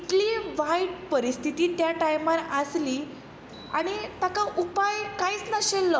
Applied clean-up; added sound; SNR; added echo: none; none; none; none.